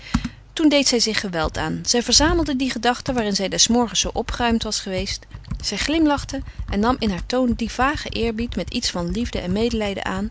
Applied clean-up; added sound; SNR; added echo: none; Computer keyboard; 10 dB; none.